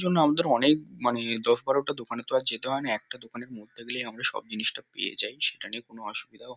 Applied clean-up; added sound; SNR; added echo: none; none; none; none.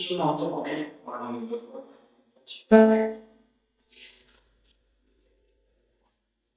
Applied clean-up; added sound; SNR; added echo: neural mask model DeepFilterNet 3.